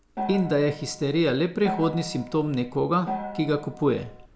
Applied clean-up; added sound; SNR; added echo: none; Gong; 10 dB; none.